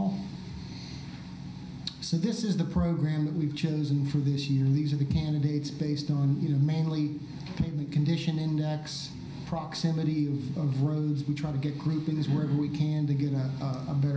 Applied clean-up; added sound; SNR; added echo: none; none; none; reverberation time 0.5 s.